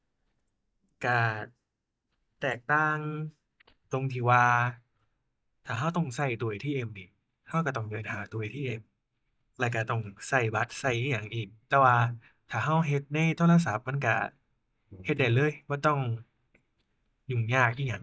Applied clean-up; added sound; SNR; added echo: neural mask model DeepFilterNet 3.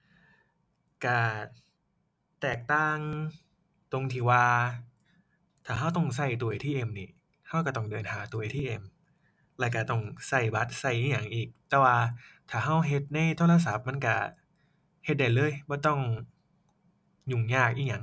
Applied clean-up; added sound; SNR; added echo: none; none; none; none.